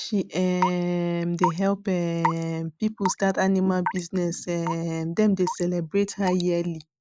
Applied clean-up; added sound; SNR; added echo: neural mask model Resemble Enhance denoiser.